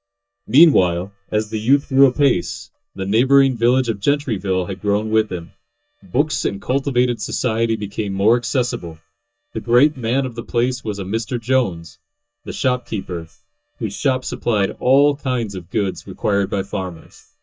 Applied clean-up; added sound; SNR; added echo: neural mask model DeepFilterNet 3.